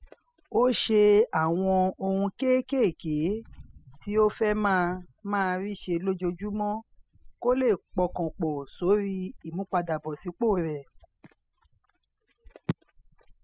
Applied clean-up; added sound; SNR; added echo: classical method spectral subtraction.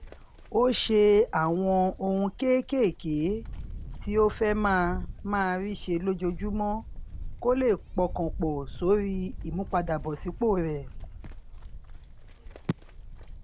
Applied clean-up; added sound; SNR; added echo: none; Livestock, farm animals, working animals; 11 dB; none.